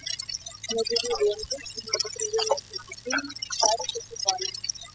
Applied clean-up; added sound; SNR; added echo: classical method spectral subtraction.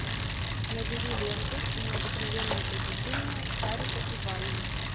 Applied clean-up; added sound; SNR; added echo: none; Bicycle; -3 dB; none.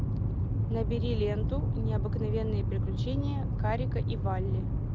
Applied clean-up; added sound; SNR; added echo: none; none; none; none.